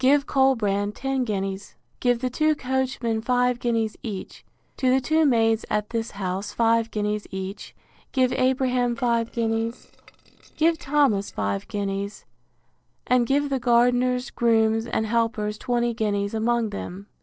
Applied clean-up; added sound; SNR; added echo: neural separator model SepFormer DNS4.